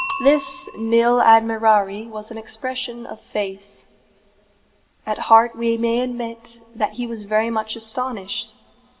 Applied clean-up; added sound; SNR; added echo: none; Bicycle bell; 18 dB; reverberation time 2.2 s.